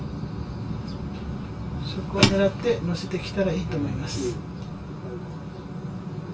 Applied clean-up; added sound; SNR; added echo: none; none; none; reverberation time 0.2 s.